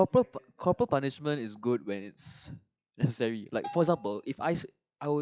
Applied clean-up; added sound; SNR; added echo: classical method log-MMSE.